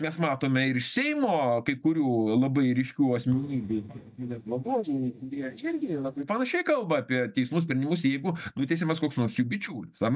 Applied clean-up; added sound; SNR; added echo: neural mask model DeepFilterNet 3.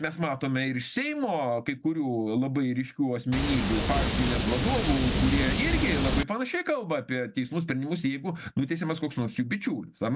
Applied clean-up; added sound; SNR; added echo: none; Water; -2 dB; none.